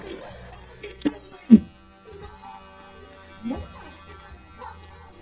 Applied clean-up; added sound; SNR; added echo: neural mask model DeepFilterNet 3.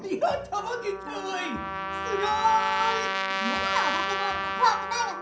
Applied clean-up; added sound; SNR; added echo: none; Trumpet; 2 dB; reverberation time 0.6 s.